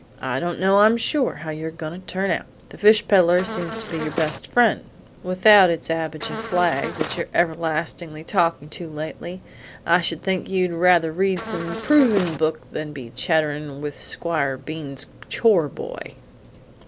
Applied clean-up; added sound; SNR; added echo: none; Buzz; 8 dB; none.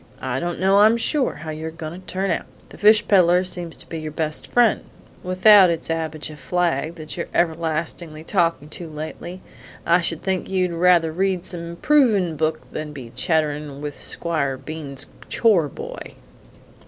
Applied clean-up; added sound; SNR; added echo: none; none; none; none.